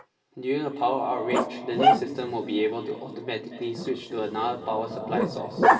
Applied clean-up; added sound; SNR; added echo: none; Growling; -1 dB; reverberation time 2.8 s.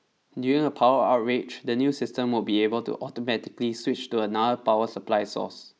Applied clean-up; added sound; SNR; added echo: none; none; none; none.